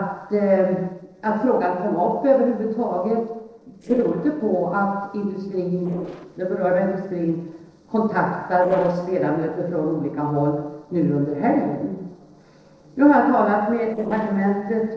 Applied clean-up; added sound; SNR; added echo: neural separator model SepFormer DNS4.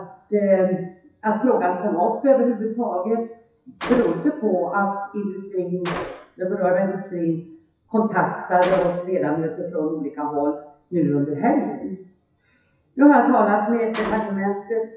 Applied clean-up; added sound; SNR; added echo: classical method WPE with log-MMSE.